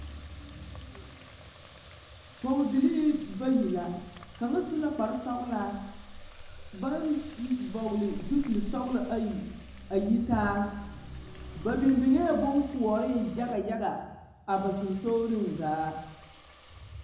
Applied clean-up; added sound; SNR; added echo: none; Water tap, faucet; 16 dB; reverberation time 0.9 s.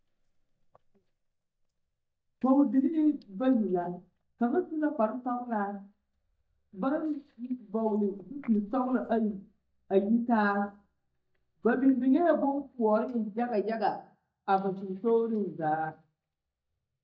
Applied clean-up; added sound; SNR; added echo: neural mask model DeepFilterNet 3.